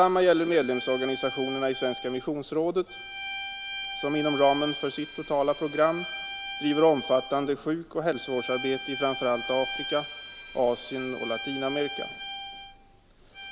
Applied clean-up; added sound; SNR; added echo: none; Bowed string instrument; 9 dB; none.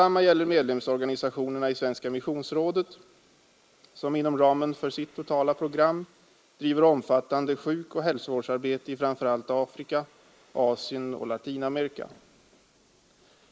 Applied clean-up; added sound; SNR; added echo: neural mask model Resemble Enhance denoiser.